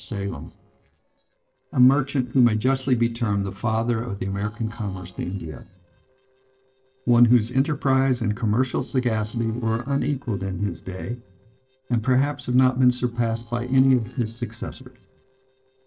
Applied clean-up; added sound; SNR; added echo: neural separator model SepFormer DNS4.